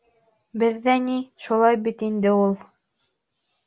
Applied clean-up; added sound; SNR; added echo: none; none; none; none.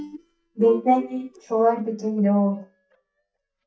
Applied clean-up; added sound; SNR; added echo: neural mask model DeepFilterNet 3.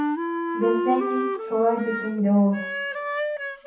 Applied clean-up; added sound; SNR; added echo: none; Wind instrument, woodwind instrument; 3 dB; reverberation time 0.7 s.